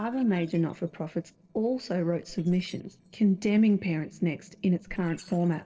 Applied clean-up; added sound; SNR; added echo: neural separator model SepFormer DNS4.